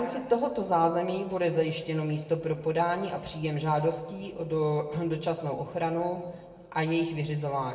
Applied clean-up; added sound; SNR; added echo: none; none; none; reverberation time 1.2 s.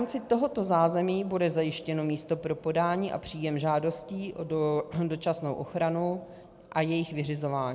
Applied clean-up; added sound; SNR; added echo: none; none; none; none.